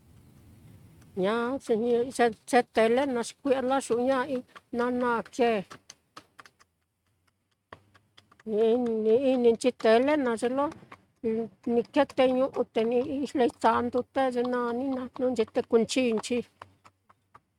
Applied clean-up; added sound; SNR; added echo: neural mask model RNNoise.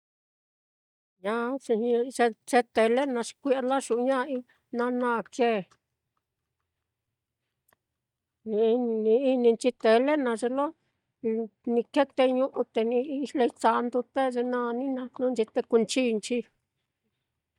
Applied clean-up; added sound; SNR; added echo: neural mask model DeepFilterNet 3.